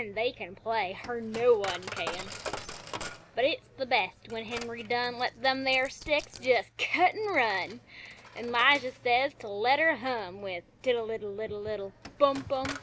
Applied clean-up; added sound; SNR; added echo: none; Coin (dropping); 15 dB; none.